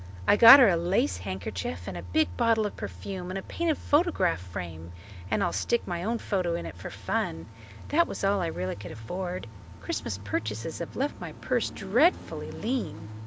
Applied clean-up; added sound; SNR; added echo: none; Idling / Engine starting / Accelerating, revving, vroom / Car; 12 dB; none.